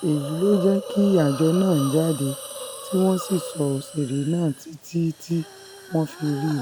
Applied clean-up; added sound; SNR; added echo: none; Hiss; 12 dB; none.